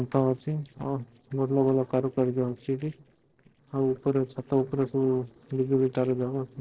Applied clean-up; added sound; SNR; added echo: neural separator model SepFormer DNS4.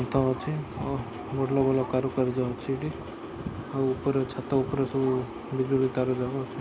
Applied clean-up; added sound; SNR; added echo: none; none; none; none.